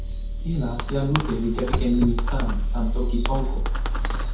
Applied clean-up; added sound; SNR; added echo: none; Fireworks; -3 dB; reverberation time 0.6 s.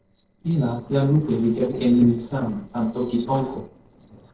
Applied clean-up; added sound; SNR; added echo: neural separator model SepFormer DNS4.